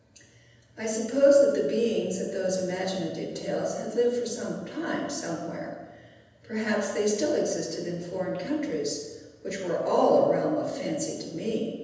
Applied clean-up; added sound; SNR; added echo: none; none; none; reverberation time 1.1 s.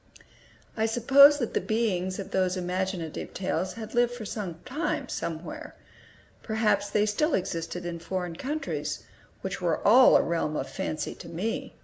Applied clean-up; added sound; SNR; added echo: none; none; none; none.